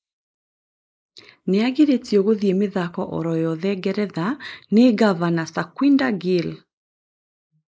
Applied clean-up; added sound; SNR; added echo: neural mask model Resemble Enhance denoiser.